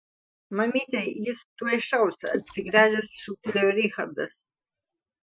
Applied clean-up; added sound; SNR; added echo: classical method Wiener filter.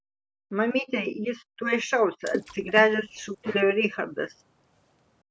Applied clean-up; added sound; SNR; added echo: none; Water / Splash, splatter; 14 dB; none.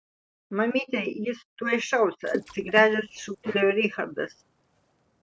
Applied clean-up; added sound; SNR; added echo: neural separator model SepFormer DNS4.